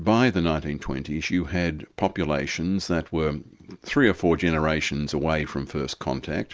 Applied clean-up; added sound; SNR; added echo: none; none; none; none.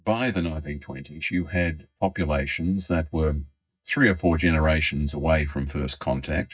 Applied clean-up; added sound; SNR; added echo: neural mask model DeepFilterNet 3.